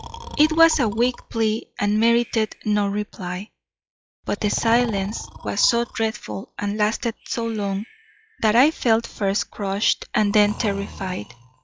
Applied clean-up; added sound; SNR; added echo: classical method log-MMSE.